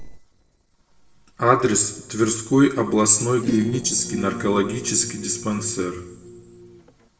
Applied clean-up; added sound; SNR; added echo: neural separator model SepFormer DNS4.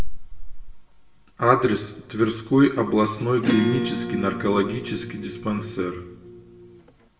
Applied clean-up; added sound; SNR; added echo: none; Acoustic guitar / Strum; 8 dB; reverberation time 0.7 s.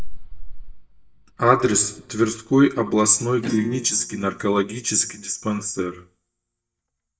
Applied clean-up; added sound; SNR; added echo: neural mask model DeepFilterNet 3.